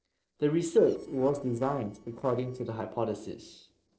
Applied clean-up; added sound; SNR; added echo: neural separator model SepFormer DNS4.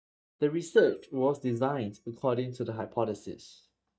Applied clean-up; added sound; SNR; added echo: neural mask model DeepFilterNet 3.